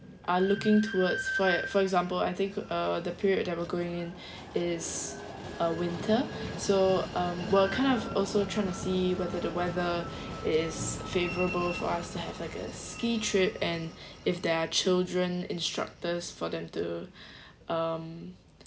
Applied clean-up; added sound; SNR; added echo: none; Train; 10 dB; none.